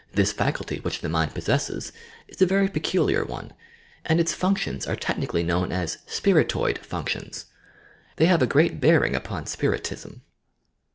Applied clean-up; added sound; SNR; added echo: none; none; none; none.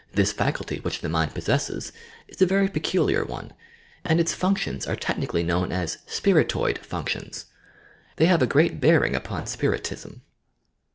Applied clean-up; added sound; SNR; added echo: none; Thump, thud; 20 dB; none.